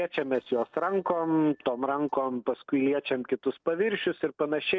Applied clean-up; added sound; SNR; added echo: neural separator model SepFormer DNS4.